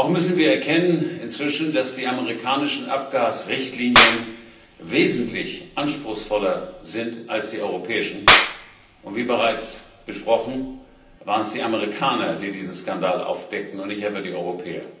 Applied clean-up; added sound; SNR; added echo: none; Clapping; 0 dB; reverberation time 0.6 s.